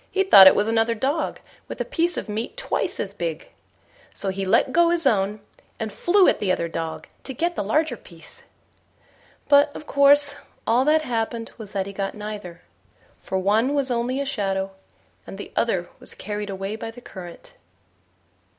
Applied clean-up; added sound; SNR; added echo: none; none; none; none.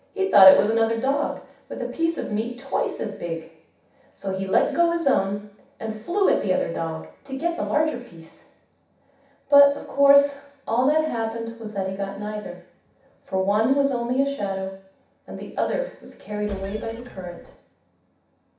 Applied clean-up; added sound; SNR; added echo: none; Engine; 15 dB; reverberation time 0.7 s.